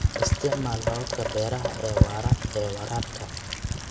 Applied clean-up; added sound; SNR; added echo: none; Rain; -4 dB; reverberation time 1.2 s.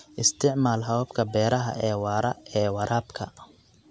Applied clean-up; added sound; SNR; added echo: none; none; none; none.